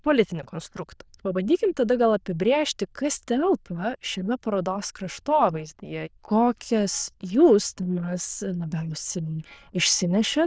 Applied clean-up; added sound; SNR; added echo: neural diffusion model UNIVERSE++.